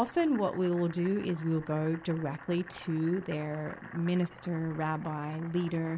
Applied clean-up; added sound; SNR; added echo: none; Boiling; 18 dB; none.